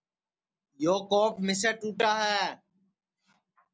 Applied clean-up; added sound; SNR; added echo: none; none; none; none.